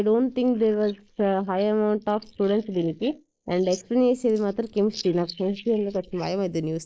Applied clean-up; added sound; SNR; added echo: neural mask model Resemble Enhance denoiser.